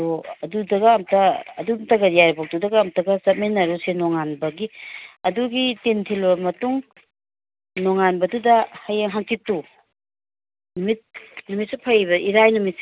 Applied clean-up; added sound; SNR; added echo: none; none; none; none.